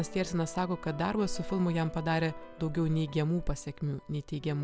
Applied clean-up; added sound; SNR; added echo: none; none; none; none.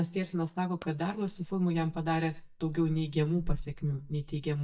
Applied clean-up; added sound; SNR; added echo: neural mask model DeepFilterNet 3.